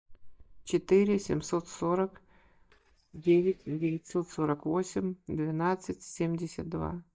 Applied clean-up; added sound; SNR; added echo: neural mask model DeepFilterNet 3.